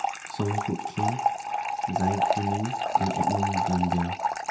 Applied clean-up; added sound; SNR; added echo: none; Fill (with liquid) / Trickle, dribble; -2 dB; reverberation time 0.8 s.